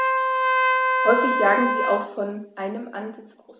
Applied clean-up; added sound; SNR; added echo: none; Trumpet; -2 dB; none.